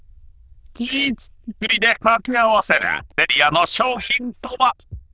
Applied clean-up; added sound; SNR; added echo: neural diffusion model UNIVERSE++.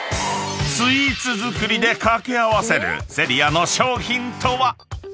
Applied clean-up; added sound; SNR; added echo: none; none; none; none.